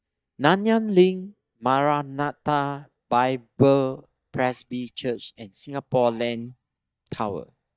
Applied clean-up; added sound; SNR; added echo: neural mask model DeepFilterNet 3.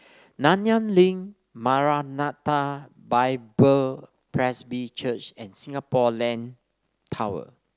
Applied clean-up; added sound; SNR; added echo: none; none; none; none.